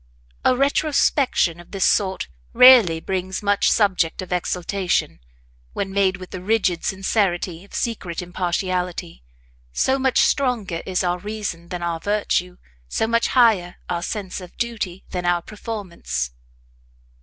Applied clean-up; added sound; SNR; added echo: none; none; none; none.